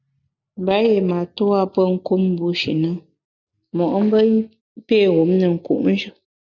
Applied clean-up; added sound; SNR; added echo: none; none; none; none.